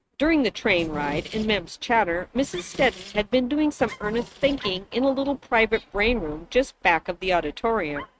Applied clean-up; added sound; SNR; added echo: neural mask model RNNoise.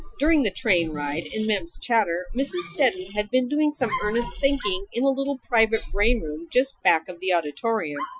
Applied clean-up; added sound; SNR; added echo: classical method Wiener filter.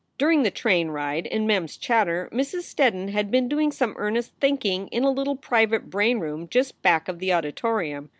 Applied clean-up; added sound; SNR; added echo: none; none; none; none.